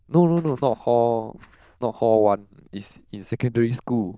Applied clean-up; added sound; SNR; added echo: neural diffusion model UNIVERSE++.